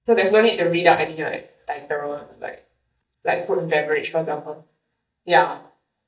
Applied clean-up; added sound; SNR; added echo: neural mask model DeepFilterNet 3.